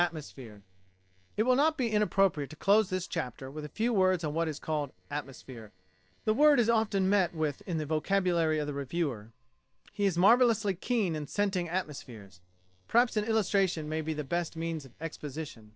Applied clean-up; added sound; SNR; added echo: neural separator model SepFormer DNS4.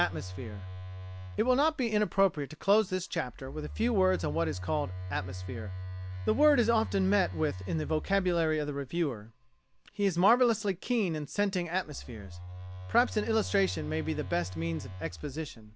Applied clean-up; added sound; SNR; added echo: none; Telephone; 10 dB; none.